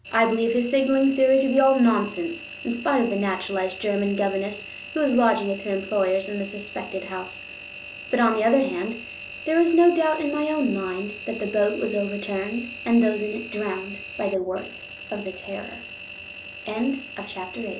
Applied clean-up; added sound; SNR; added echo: none; Engine; 14 dB; none.